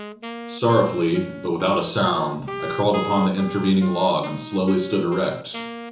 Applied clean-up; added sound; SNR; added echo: none; Wind instrument, woodwind instrument; 12 dB; reverberation time 0.6 s.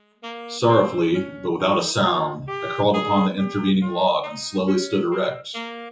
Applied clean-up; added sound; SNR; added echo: classical method WPE with log-MMSE.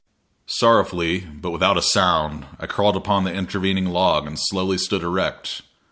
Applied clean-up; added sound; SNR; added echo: none; none; none; none.